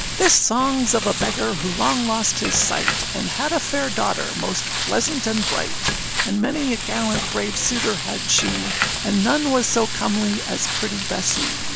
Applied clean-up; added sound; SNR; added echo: none; Frying (food); 3 dB; none.